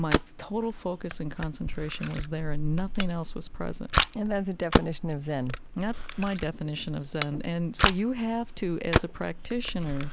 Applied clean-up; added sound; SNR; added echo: none; Camera; -1 dB; none.